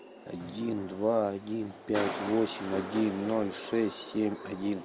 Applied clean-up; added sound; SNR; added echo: none; none; none; none.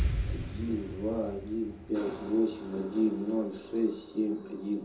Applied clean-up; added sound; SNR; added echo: none; Explosion; 6 dB; reverberation time 0.5 s.